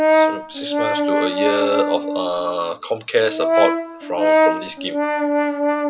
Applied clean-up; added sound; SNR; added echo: none; Brass instrument; -4 dB; none.